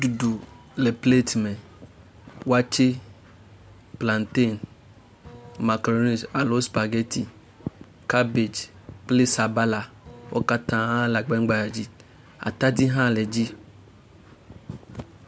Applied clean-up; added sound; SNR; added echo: none; Printer; 19 dB; none.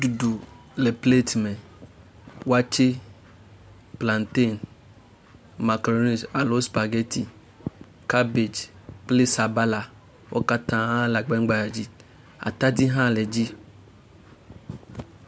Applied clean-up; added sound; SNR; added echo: none; none; none; none.